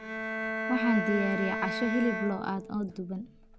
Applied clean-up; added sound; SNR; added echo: none; Bowed string instrument; 4 dB; none.